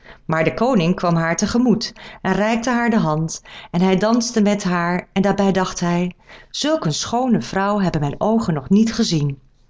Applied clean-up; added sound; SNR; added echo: none; none; none; none.